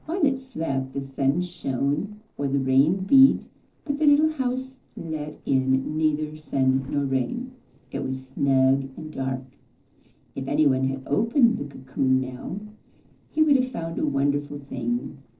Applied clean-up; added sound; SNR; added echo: neural separator model SepFormer DNS4.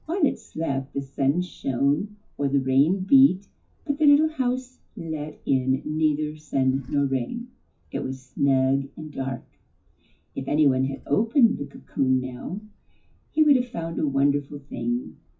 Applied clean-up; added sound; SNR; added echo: classical method WPE with log-MMSE.